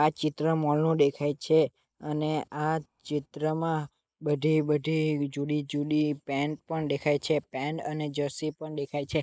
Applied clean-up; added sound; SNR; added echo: neural mask model Resemble Enhance denoiser.